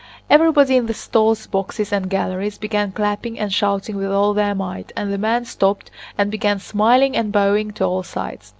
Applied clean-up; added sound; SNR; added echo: none; none; none; none.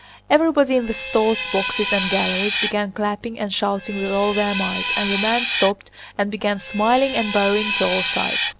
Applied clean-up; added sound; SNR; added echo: none; Screech; 1 dB; none.